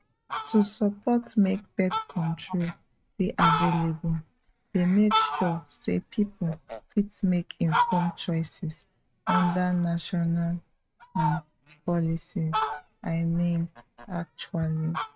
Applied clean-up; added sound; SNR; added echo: neural mask model RNNoise.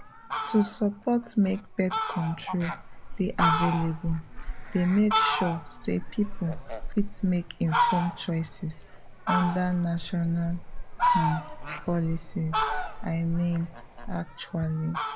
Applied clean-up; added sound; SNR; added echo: none; Fowl; 3 dB; none.